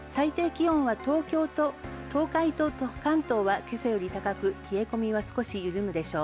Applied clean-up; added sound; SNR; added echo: none; none; none; none.